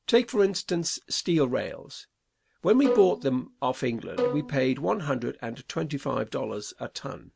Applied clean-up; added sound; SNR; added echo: none; Bowed string instrument; 5 dB; none.